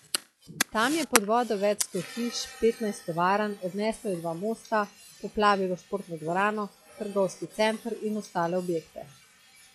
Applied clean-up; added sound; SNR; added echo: classical method log-MMSE.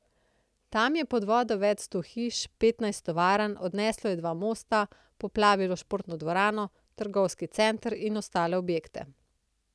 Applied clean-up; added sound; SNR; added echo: none; none; none; none.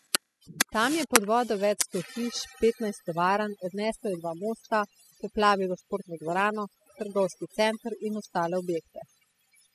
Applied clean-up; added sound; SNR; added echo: classical method spectral subtraction.